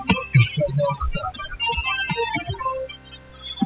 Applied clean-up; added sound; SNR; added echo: classical method spectral subtraction.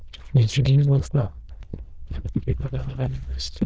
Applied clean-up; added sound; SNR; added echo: neural diffusion model UNIVERSE++.